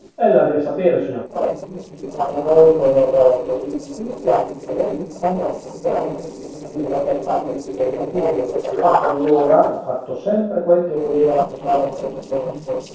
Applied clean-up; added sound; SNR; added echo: neural separator model SepFormer DNS4.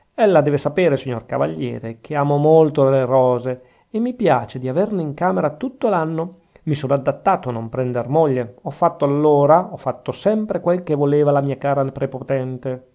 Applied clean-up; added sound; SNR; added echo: none; none; none; none.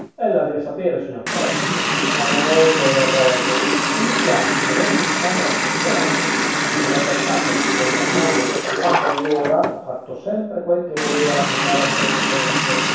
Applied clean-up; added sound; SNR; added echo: none; Water tap, faucet; -2 dB; reverberation time 0.7 s.